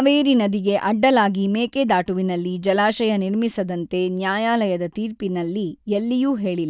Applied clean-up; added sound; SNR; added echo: none; none; none; none.